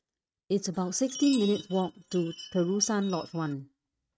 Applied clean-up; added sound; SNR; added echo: neural mask model RNNoise.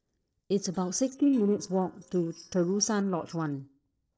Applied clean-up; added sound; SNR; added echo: neural separator model SepFormer DNS4.